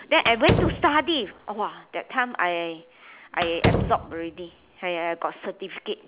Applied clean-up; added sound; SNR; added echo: none; Slam; 1 dB; none.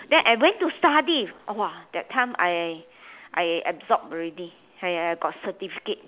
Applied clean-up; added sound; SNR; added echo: none; none; none; none.